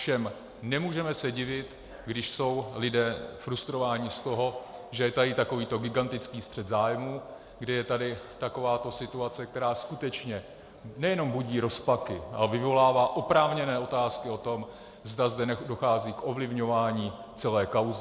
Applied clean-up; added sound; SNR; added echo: none; none; none; none.